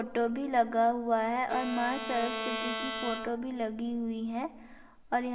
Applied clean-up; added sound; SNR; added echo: none; Bowed string instrument; 7 dB; reverberation time 0.9 s.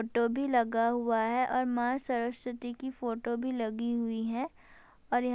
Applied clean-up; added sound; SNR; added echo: none; none; none; none.